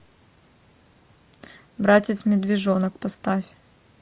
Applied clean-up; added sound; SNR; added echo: none; none; none; none.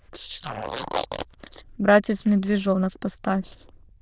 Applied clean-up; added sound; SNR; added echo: neural diffusion model UNIVERSE++.